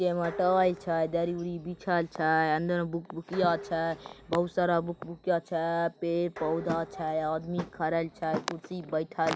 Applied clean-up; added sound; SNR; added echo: none; Dishes, pots, and pans; 19 dB; none.